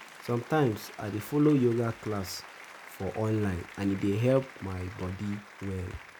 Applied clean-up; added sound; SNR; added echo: none; Applause; 18 dB; none.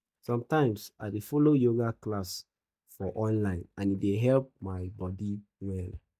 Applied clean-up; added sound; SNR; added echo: neural mask model DeepFilterNet 3.